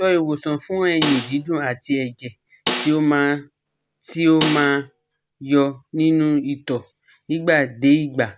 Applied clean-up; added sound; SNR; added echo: none; Snare drum; 7 dB; none.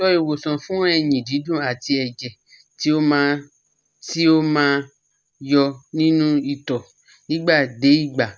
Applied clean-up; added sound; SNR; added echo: none; none; none; none.